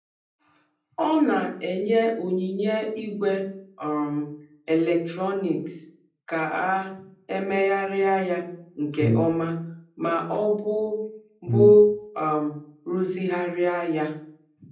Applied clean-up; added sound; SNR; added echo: none; Brass instrument; 1 dB; reverberation time 0.6 s.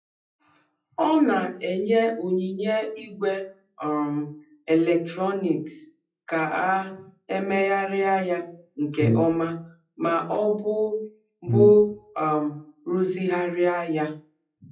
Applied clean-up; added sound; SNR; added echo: classical method WPE with log-MMSE.